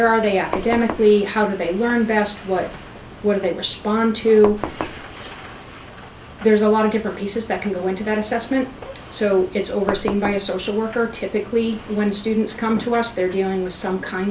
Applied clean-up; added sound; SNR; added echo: none; Knock; 8 dB; none.